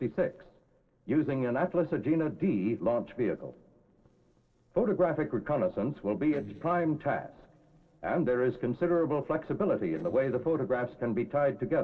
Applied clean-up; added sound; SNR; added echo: neural separator model SepFormer DNS4.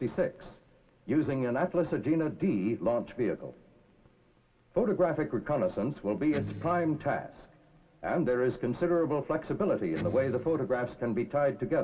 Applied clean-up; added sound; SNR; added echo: none; Electric guitar; 10 dB; reverberation time 1.1 s.